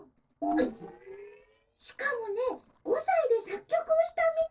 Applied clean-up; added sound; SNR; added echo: neural separator model SepFormer DNS4.